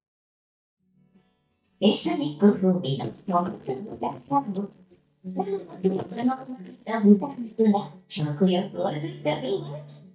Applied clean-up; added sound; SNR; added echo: neural mask model DeepFilterNet 3.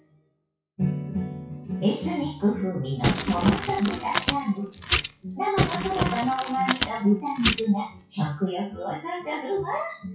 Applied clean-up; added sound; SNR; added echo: classical method WPE with log-MMSE.